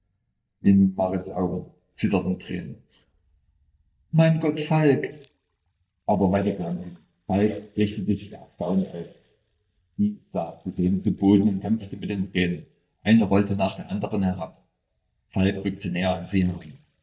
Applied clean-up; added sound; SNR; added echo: neural mask model DeepFilterNet 3.